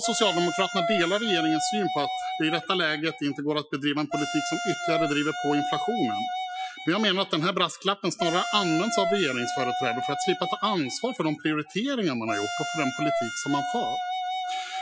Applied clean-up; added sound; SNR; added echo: classical method Wiener filter.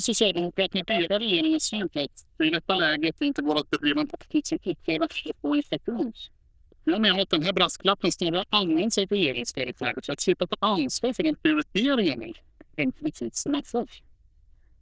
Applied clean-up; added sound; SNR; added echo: neural diffusion model UNIVERSE++.